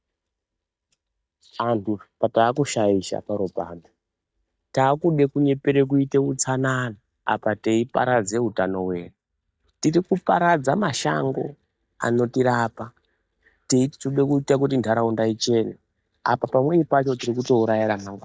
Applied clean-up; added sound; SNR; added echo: neural mask model DeepFilterNet 3.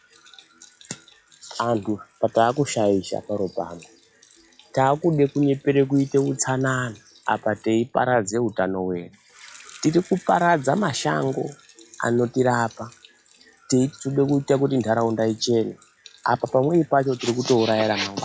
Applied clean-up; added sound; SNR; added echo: classical method log-MMSE.